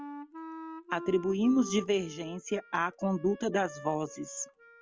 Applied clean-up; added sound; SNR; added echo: none; Wind instrument, woodwind instrument; 14 dB; none.